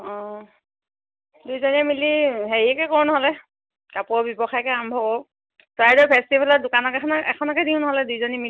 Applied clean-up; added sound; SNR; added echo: none; none; none; none.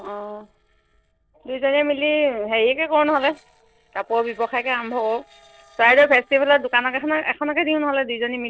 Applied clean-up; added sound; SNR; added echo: neural separator model SepFormer DNS4.